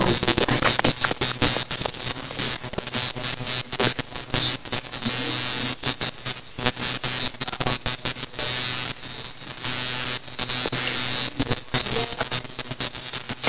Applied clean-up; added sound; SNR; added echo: none; none; none; none.